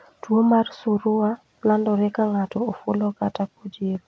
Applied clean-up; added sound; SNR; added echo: none; none; none; none.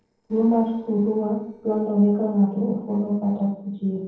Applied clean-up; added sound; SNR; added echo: neural separator model SepFormer DNS4.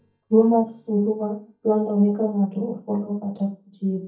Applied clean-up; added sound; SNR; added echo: neural mask model DeepFilterNet 3.